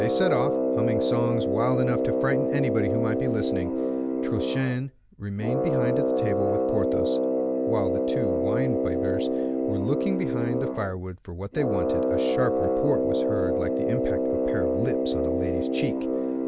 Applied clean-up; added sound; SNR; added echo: none; Brass instrument; -5 dB; none.